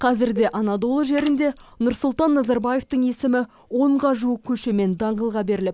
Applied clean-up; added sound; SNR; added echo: none; Dishes, pots, and pans + Mechanisms; 15 dB; none.